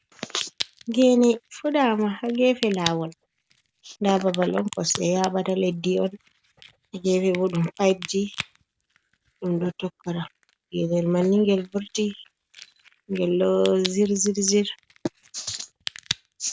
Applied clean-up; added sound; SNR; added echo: none; Crack; 16 dB; none.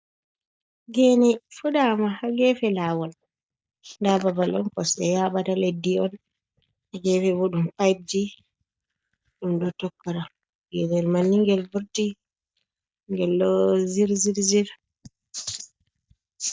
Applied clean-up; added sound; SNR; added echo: neural mask model DeepFilterNet 3.